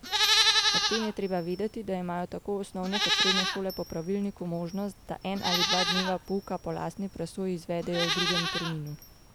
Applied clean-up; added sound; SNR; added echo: none; Livestock, farm animals, working animals; -2 dB; none.